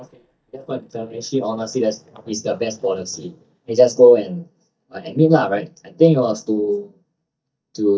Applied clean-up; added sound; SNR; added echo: neural mask model DeepFilterNet 3.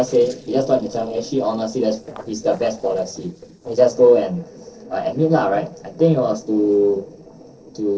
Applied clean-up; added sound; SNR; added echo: neural separator model SepFormer DNS4.